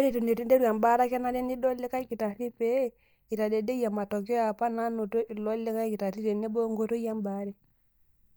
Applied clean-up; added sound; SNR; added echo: neural mask model DeepFilterNet 3.